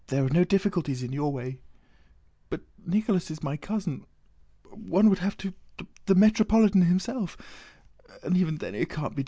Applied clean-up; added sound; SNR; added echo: none; none; none; none.